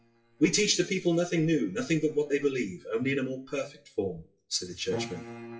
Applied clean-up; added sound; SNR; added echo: classical method WPE with log-MMSE.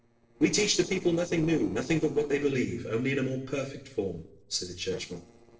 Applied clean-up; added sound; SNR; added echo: neural separator model SepFormer DNS4.